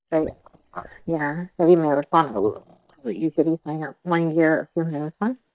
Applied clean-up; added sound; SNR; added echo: neural mask model DeepFilterNet 3.